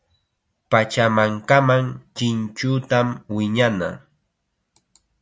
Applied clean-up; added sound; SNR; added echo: none; none; none; none.